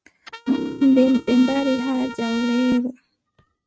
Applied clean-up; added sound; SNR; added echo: neural mask model RNNoise.